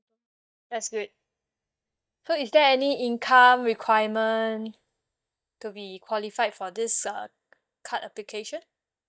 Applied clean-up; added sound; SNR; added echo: neural mask model DeepFilterNet 3.